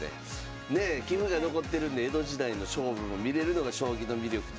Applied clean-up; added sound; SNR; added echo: none; none; none; none.